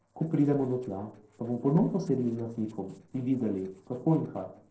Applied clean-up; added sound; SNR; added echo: neural separator model SepFormer DNS4.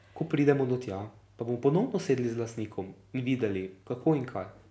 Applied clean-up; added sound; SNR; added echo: none; none; none; none.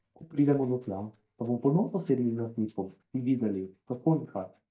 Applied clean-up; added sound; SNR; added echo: neural mask model DeepFilterNet 3.